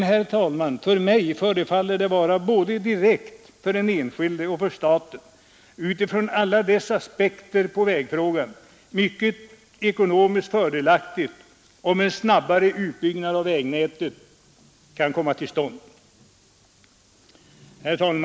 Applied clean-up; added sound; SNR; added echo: none; none; none; none.